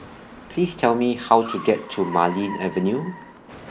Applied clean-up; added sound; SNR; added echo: none; Car; 15 dB; none.